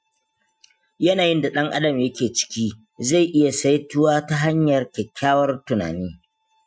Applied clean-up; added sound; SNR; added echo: classical method Wiener filter.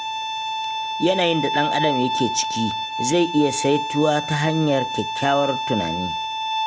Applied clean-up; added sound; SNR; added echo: none; Bowed string instrument; 3 dB; none.